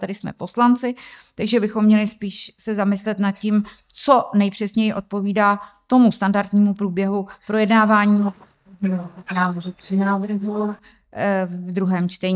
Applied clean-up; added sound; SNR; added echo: neural mask model DeepFilterNet 3.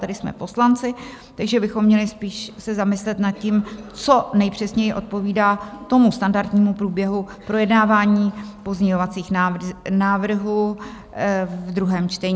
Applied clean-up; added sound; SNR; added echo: none; none; none; none.